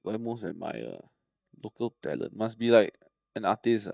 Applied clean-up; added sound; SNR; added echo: neural mask model DeepFilterNet 3.